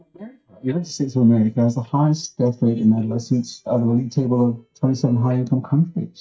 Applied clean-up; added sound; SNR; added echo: neural mask model DeepFilterNet 3.